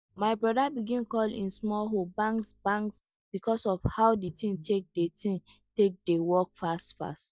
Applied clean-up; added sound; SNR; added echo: neural mask model DeepFilterNet 3.